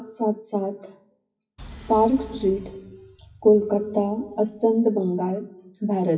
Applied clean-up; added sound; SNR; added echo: classical method WPE with log-MMSE.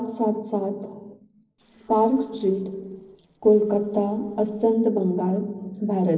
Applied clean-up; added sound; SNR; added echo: neural separator model SepFormer DNS4.